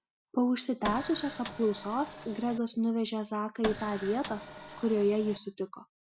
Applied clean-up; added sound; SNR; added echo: none; Printer; 10 dB; none.